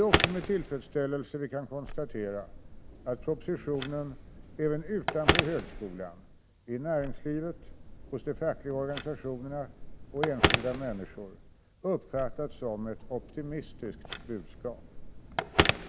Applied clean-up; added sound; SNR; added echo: none; Telephone; 0 dB; none.